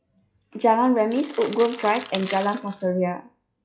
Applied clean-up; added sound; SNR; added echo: classical method log-MMSE.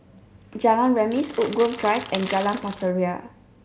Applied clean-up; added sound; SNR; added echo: none; Crackle; 11 dB; none.